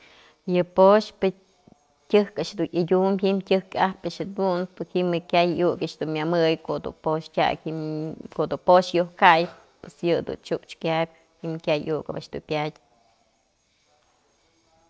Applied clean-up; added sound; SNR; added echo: none; none; none; none.